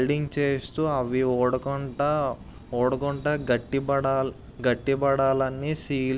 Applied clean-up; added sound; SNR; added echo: none; none; none; none.